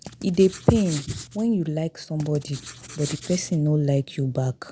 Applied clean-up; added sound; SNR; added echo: none; Writing; 16 dB; none.